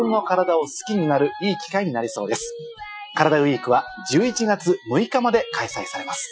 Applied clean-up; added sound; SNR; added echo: classical method Wiener filter.